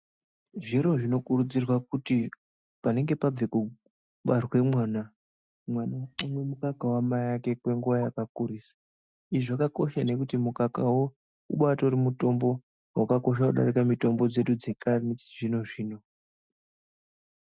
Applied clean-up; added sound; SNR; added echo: neural mask model RNNoise.